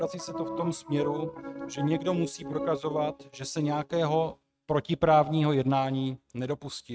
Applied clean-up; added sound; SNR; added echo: neural mask model RNNoise.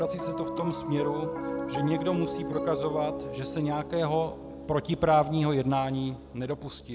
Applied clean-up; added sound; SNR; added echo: none; Piano; 6 dB; none.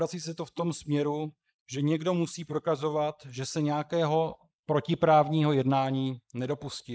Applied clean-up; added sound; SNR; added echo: neural mask model Resemble Enhance denoiser.